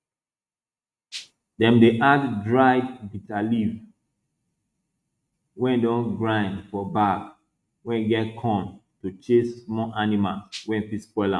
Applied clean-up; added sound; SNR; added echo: neural mask model RNNoise.